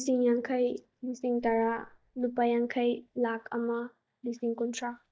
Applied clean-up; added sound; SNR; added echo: neural mask model DeepFilterNet 3.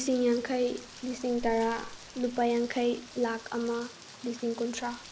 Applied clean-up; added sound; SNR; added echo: none; Rain; 16 dB; none.